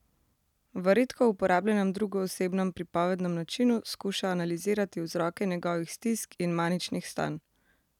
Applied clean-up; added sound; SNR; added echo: none; none; none; none.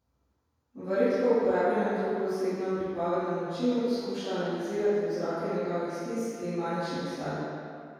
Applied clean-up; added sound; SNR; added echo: none; none; none; reverberation time 2.2 s.